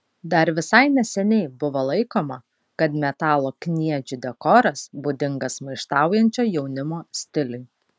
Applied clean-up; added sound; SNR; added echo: none; none; none; none.